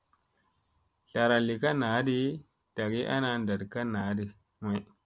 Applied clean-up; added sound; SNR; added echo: none; none; none; none.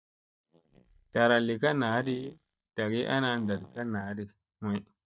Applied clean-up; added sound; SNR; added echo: neural mask model DeepFilterNet 3.